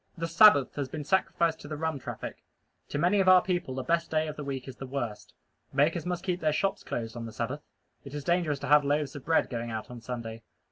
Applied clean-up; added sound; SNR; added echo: none; none; none; none.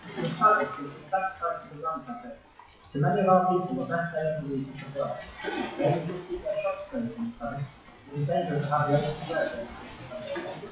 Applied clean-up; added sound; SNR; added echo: classical method WPE with log-MMSE.